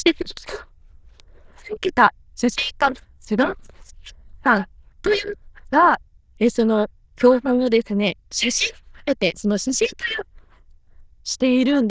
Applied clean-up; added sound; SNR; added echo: neural diffusion model UNIVERSE++.